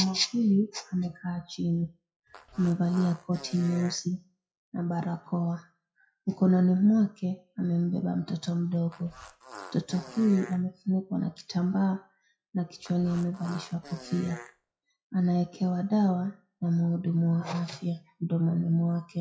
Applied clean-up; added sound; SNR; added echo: classical method WPE with log-MMSE.